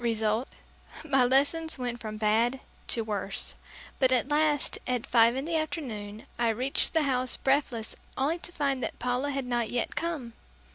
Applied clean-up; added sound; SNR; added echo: none; none; none; none.